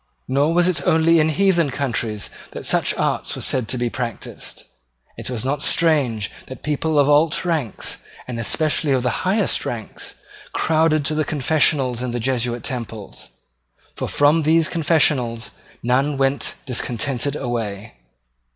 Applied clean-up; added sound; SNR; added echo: none; none; none; none.